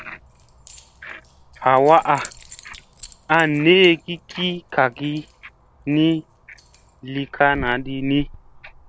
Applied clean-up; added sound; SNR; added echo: none; Keys jangling; 20 dB; none.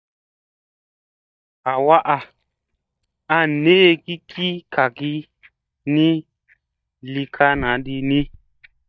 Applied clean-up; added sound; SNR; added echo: neural mask model DeepFilterNet 3.